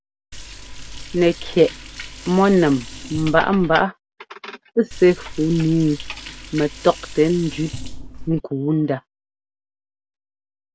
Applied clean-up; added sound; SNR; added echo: none; Liquid; 12 dB; none.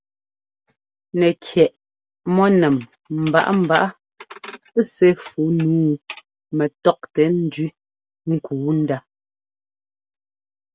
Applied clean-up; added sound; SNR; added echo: none; none; none; none.